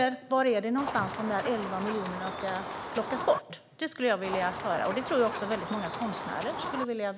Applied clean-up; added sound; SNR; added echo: none; Chicken, rooster; 6 dB; none.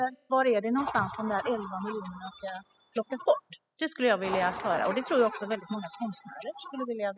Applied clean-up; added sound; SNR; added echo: classical method spectral subtraction.